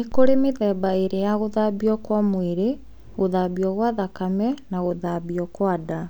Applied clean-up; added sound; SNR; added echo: none; none; none; none.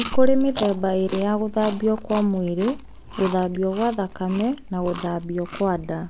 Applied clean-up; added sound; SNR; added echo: none; Chewing, mastication; 12 dB; none.